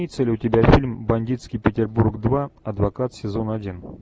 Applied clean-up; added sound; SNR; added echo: none; none; none; none.